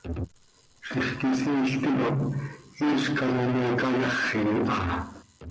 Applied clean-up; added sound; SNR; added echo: none; Cough; 17 dB; none.